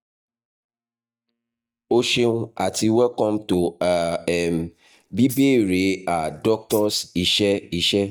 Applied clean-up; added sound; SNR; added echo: neural mask model DeepFilterNet 3.